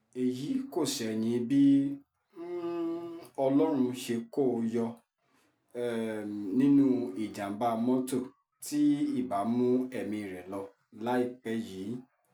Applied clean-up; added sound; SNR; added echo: none; none; none; none.